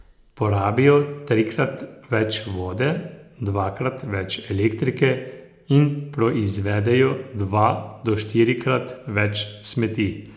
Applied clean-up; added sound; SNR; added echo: none; none; none; none.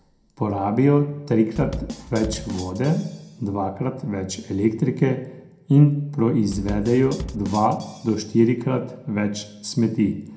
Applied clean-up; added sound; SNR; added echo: none; Bass drum / Snare drum; 13 dB; reverberation time 0.2 s.